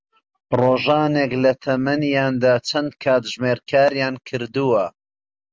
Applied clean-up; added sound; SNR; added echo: none; none; none; none.